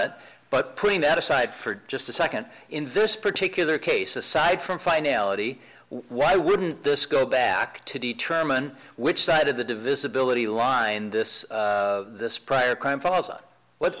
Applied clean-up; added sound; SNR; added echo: none; none; none; none.